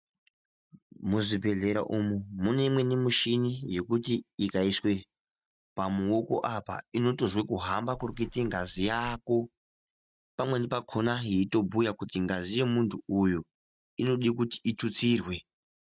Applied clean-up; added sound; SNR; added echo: neural mask model RNNoise.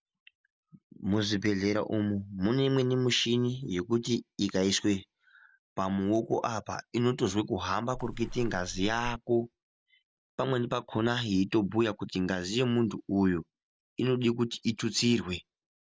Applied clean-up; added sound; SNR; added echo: none; Water / Splash, splatter; 8 dB; none.